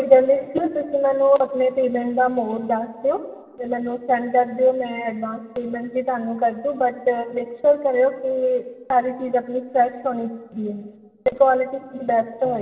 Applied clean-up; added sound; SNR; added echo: none; none; none; reverberation time 1.9 s.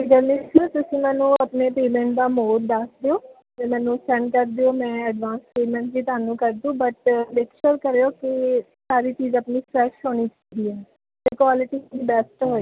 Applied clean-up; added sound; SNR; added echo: none; none; none; none.